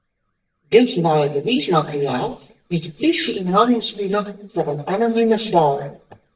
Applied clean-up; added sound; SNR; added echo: neural mask model DeepFilterNet 3.